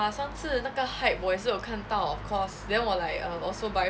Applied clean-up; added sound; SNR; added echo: none; none; none; none.